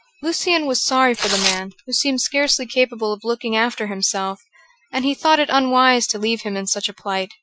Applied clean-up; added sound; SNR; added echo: classical method Wiener filter.